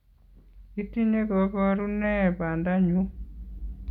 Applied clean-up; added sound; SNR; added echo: none; none; none; none.